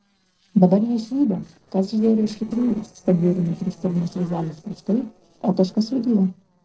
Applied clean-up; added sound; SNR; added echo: neural separator model SepFormer DNS4.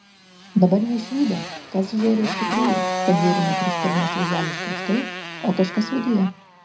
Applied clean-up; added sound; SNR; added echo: none; Motorcycle; 5 dB; reverberation time 0.4 s.